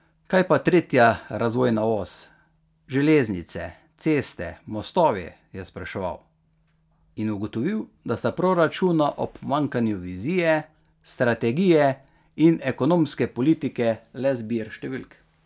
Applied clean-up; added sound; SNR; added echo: none; none; none; none.